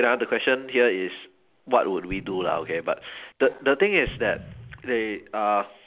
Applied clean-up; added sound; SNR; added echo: none; Explosion; 19 dB; none.